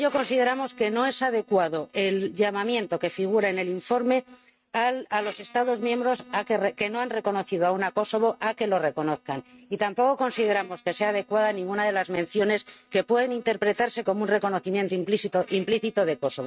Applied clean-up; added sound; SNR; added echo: neural mask model RNNoise.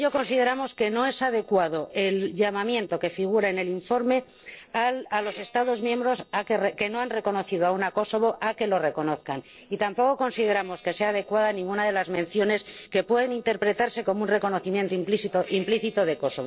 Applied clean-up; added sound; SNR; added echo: neural separator model SepFormer DNS4.